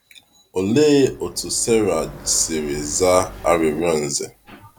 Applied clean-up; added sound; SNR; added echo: none; Motorcycle; 18 dB; none.